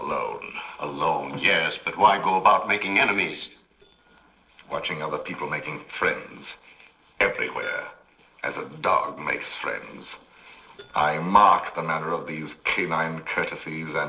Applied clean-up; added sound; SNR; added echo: neural separator model SepFormer DNS4.